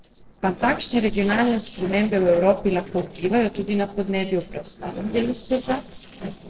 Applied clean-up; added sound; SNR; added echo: neural separator model SepFormer DNS4.